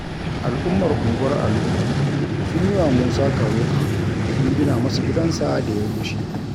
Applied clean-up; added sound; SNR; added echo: none; Vehicle; -2 dB; none.